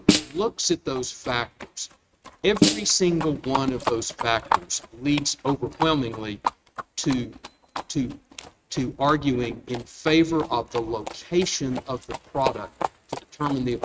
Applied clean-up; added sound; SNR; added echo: neural mask model RNNoise.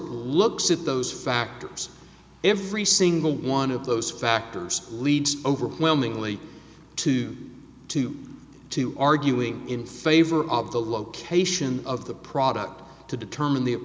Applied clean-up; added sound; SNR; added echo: none; none; none; none.